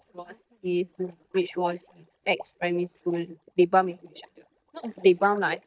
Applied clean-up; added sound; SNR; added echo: neural mask model DeepFilterNet 3.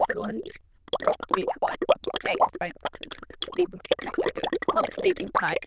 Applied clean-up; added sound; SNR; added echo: neural diffusion model UNIVERSE++.